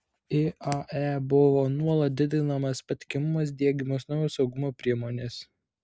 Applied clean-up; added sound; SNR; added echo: none; none; none; none.